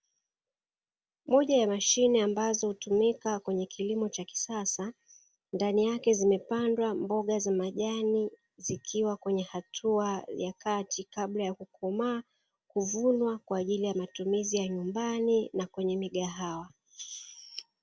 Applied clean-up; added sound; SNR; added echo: none; none; none; none.